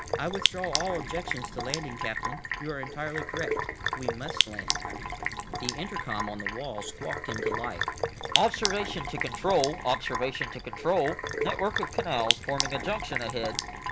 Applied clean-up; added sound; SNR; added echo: none; Sink (filling or washing); 0 dB; none.